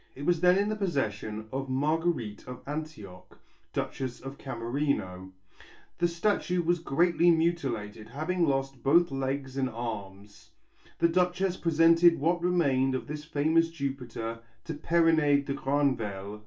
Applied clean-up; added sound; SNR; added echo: none; none; none; reverberation time 0.2 s.